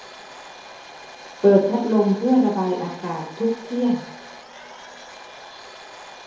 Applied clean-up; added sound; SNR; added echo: none; Domestic sounds, home sounds; 17 dB; reverberation time 2.6 s.